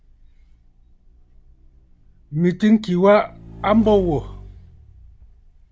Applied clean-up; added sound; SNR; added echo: none; Motorcycle / Engine; 17 dB; none.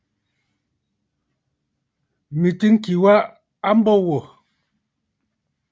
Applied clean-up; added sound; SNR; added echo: none; none; none; none.